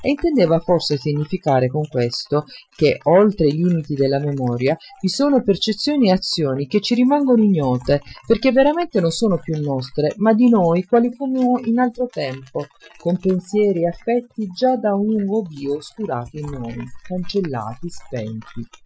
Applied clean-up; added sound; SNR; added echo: classical method Wiener filter.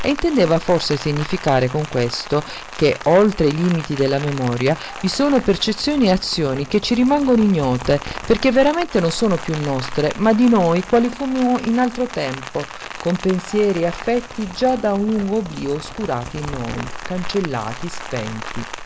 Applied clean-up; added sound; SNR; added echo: none; Rain; 12 dB; none.